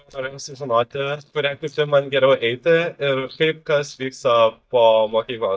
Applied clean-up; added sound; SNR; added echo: neural mask model DeepFilterNet 3.